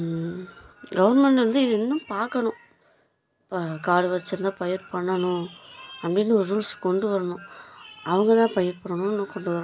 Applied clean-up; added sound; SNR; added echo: none; none; none; none.